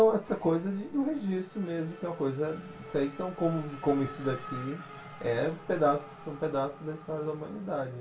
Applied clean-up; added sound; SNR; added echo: none; Race car, auto racing / Accelerating, revving, vroom; 16 dB; reverberation time 0.3 s.